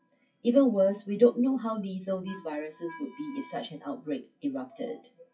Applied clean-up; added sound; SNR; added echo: classical method WPE with log-MMSE.